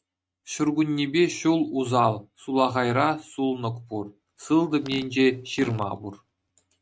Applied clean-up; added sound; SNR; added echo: neural mask model RNNoise.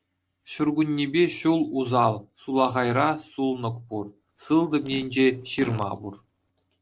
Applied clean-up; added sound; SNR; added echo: neural separator model SepFormer DNS4.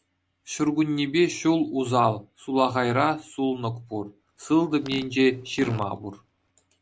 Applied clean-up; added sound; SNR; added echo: none; Fart; 18 dB; none.